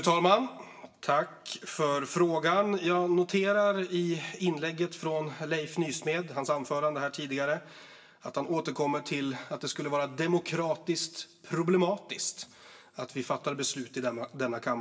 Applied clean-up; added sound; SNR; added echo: none; none; none; reverberation time 0.7 s.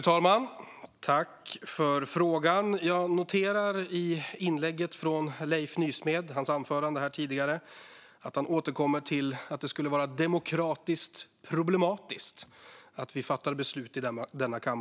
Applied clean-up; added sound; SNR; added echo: none; none; none; none.